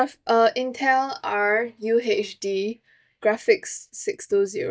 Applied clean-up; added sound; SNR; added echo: neural mask model DeepFilterNet 3.